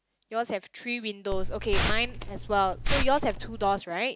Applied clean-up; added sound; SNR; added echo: none; Liquid; -1 dB; none.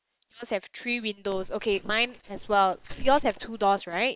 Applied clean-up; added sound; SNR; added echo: neural separator model SepFormer WHAM!.